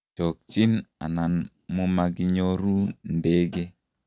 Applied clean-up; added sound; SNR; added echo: none; none; none; none.